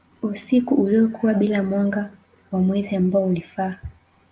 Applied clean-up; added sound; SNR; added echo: none; none; none; none.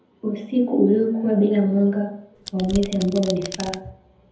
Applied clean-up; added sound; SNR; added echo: none; Domestic sounds, home sounds; 13 dB; reverberation time 0.7 s.